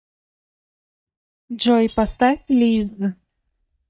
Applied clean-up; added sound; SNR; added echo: neural mask model DeepFilterNet 3.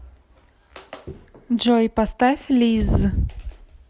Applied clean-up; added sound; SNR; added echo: none; none; none; none.